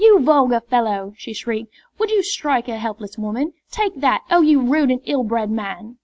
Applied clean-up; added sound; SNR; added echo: none; none; none; none.